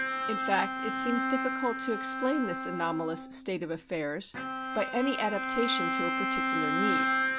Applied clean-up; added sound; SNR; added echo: none; Bowed string instrument; 0 dB; none.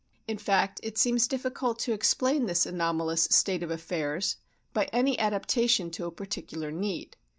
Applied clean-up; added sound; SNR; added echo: none; none; none; none.